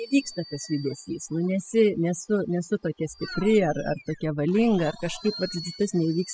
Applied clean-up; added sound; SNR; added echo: classical method spectral subtraction.